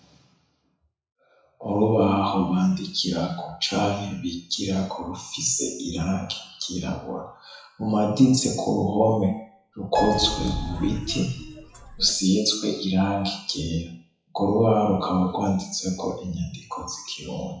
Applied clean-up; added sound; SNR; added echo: classical method WPE with log-MMSE.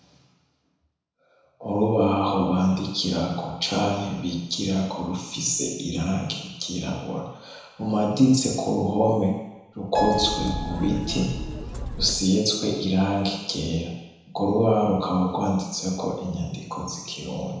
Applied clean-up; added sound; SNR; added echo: none; Keyboard (musical); 4 dB; reverberation time 1.0 s.